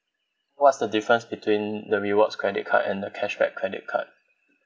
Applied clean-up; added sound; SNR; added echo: none; none; none; none.